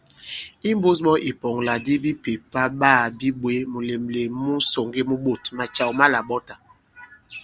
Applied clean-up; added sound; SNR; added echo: none; none; none; none.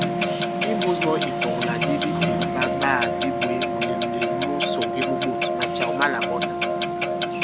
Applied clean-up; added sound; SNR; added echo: none; Brass instrument + Clock; -5 dB; none.